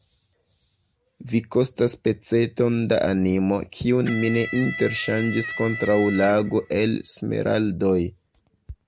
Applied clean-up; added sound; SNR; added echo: none; Electric guitar; 10 dB; none.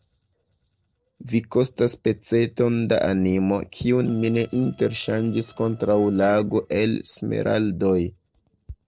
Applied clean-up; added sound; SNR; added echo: neural separator model SepFormer DNS4.